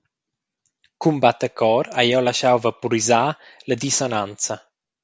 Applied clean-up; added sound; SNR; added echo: none; none; none; none.